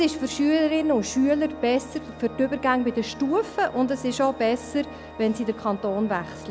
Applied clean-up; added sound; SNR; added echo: none; Organ; 16 dB; none.